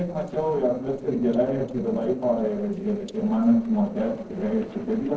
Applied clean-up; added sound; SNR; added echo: neural separator model SepFormer DNS4.